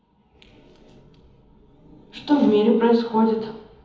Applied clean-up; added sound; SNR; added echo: none; none; none; reverberation time 1.3 s.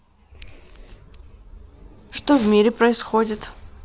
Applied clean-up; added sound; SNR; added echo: none; none; none; none.